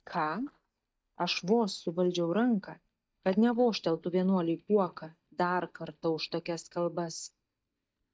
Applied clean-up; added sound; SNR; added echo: neural mask model DeepFilterNet 3.